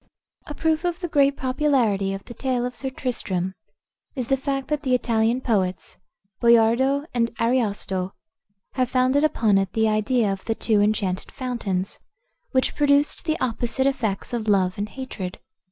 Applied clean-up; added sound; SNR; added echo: none; none; none; none.